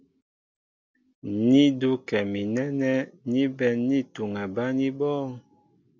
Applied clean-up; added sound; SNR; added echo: none; none; none; none.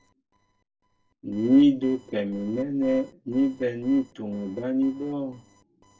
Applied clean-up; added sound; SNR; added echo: neural separator model SepFormer DNS4.